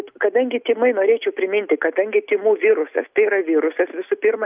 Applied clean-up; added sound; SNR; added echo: none; none; none; none.